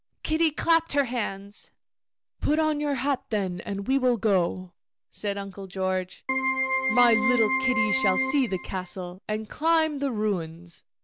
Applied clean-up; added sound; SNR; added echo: none; Keyboard (musical); 0 dB; none.